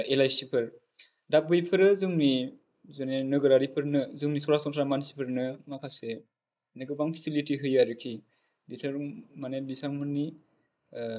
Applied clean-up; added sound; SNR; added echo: neural mask model Resemble Enhance denoiser.